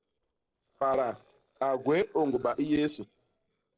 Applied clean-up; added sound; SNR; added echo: neural separator model SepFormer DNS4.